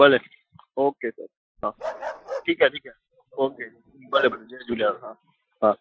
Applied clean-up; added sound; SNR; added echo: classical method Wiener filter.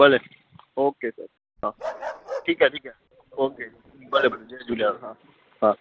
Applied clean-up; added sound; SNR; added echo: none; Bark; 12 dB; none.